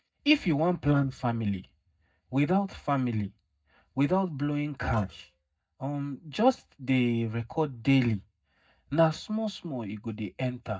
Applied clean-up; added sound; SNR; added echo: neural mask model DeepFilterNet 3.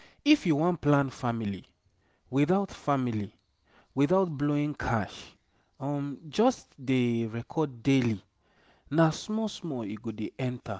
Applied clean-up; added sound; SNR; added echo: none; none; none; none.